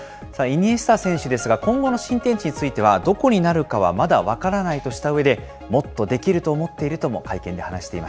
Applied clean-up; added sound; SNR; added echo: none; none; none; none.